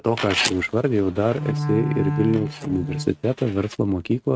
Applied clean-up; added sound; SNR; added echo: neural mask model RNNoise.